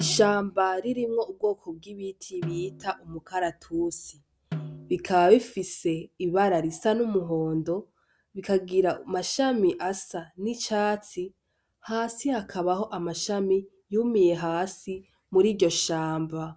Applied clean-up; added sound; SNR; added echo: none; Snare drum; 15 dB; none.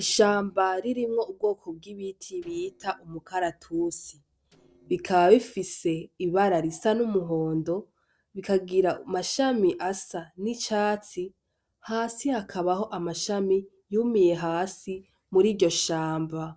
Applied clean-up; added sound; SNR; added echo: neural separator model SepFormer DNS4.